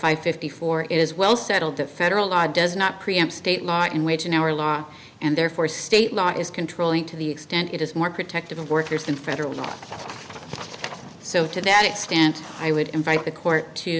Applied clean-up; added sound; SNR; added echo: none; none; none; none.